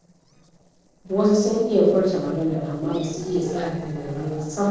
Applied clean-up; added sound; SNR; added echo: neural separator model SepFormer DNS4.